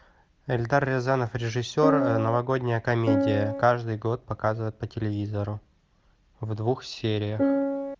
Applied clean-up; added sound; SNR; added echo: none; Piano; -2 dB; none.